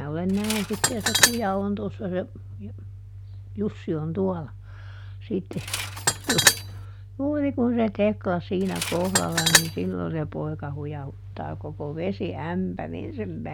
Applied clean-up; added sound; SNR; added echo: none; Tools; -3 dB; none.